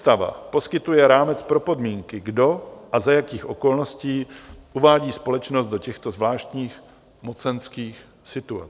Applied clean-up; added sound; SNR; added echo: none; none; none; none.